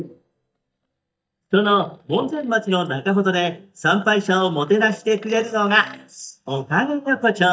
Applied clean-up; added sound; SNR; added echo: neural mask model DeepFilterNet 3.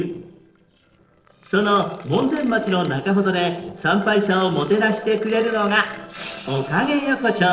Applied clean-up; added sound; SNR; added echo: neural separator model SepFormer DNS4.